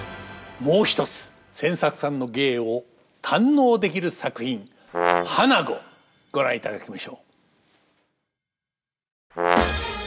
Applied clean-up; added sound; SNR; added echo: none; Brass instrument; -1 dB; none.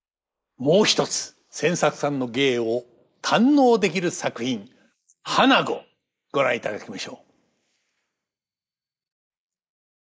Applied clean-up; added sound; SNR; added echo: neural mask model Resemble Enhance denoiser.